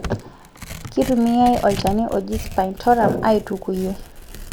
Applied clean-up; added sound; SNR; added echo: none; Tearing; 11 dB; none.